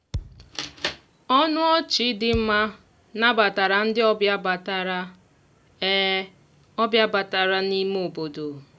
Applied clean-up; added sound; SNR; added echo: none; Thump, thud; 13 dB; none.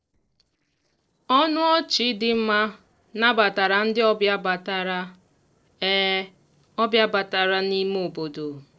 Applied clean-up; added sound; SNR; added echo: neural separator model SepFormer DNS4.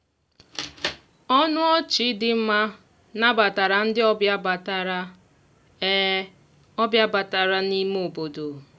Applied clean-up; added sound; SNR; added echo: none; none; none; none.